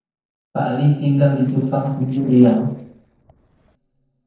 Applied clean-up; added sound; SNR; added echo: neural separator model SepFormer DNS4.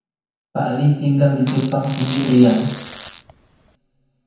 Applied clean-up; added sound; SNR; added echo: none; Fart; 13 dB; reverberation time 1.0 s.